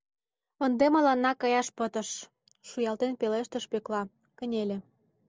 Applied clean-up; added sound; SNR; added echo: none; none; none; none.